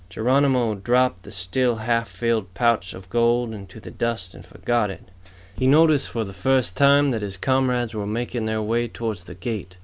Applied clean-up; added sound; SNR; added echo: none; none; none; none.